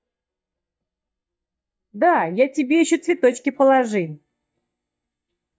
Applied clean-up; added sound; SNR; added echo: neural mask model DeepFilterNet 3.